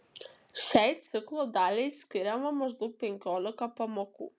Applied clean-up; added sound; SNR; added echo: none; none; none; none.